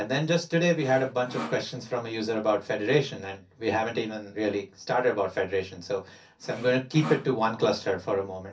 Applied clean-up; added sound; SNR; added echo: none; Sawing; 12 dB; reverberation time 0.3 s.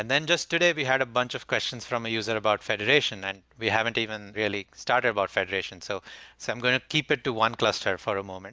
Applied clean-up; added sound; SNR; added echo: none; none; none; none.